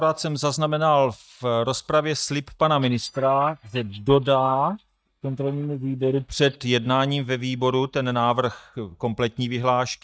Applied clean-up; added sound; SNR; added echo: neural mask model DeepFilterNet 3.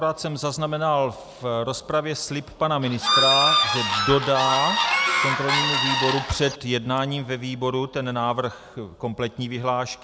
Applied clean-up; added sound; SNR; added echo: none; Bird / Fowl; -3 dB; none.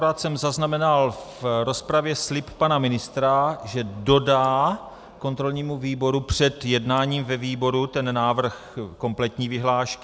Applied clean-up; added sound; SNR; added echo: none; none; none; none.